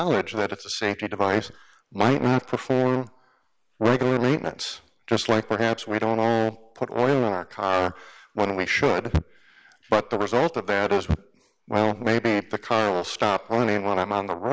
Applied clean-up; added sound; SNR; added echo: none; none; none; none.